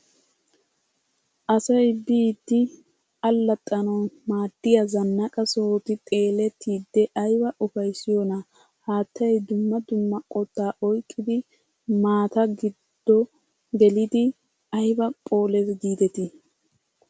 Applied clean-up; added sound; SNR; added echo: none; none; none; none.